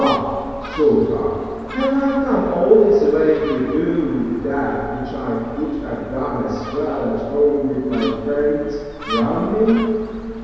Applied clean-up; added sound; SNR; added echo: none; Gull, seagull; 15 dB; reverberation time 2.2 s.